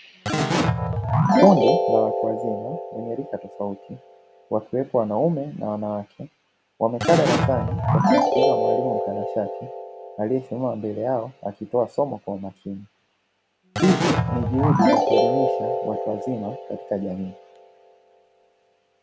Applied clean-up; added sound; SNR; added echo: none; Keyboard (musical); -1 dB; none.